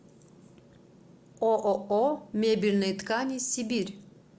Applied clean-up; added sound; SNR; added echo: none; none; none; none.